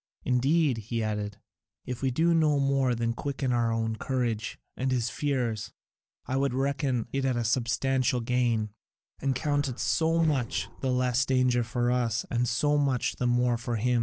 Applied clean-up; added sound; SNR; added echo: neural separator model SepFormer DNS4.